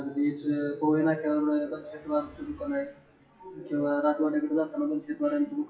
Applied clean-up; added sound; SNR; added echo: classical method WPE with log-MMSE.